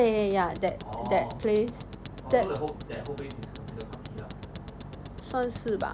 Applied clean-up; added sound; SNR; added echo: none; Tick-tock; 2 dB; none.